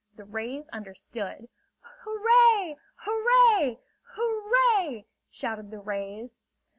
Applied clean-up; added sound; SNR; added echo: none; none; none; none.